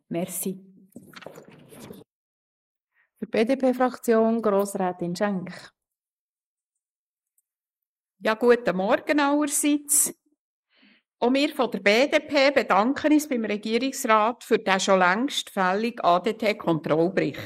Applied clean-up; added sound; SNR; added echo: neural mask model Resemble Enhance denoiser.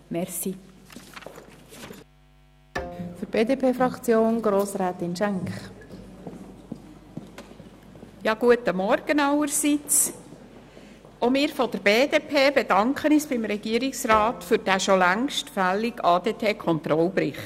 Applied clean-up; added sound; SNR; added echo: none; Bowed string instrument; 18 dB; none.